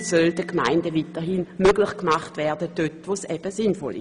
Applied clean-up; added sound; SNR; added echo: none; Mallet percussion; 19 dB; none.